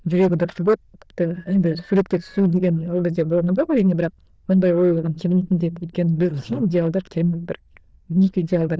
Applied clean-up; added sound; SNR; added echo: neural diffusion model UNIVERSE++.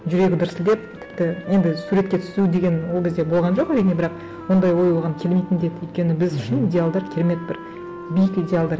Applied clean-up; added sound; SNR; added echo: none; Wind instrument, woodwind instrument; 17 dB; none.